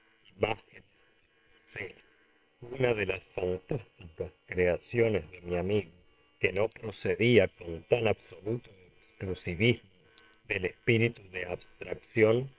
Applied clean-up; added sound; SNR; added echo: neural separator model SepFormer WHAM!.